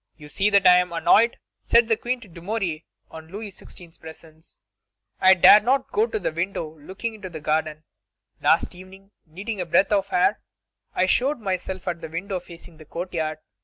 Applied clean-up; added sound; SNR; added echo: none; none; none; none.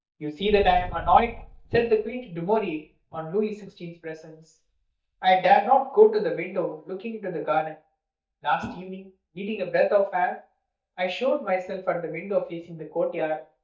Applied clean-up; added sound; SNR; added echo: neural mask model DeepFilterNet 3.